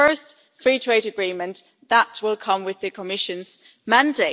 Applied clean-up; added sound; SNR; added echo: none; none; none; none.